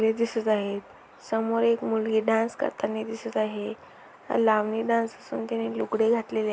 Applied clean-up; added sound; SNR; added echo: none; none; none; none.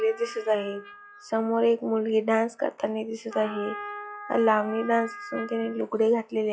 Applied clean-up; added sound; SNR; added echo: classical method log-MMSE.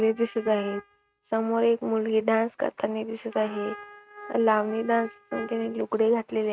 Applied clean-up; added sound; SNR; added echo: neural mask model RNNoise.